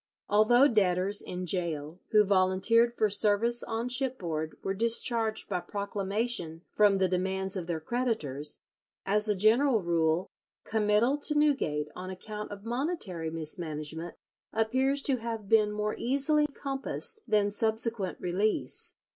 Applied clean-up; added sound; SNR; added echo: none; none; none; none.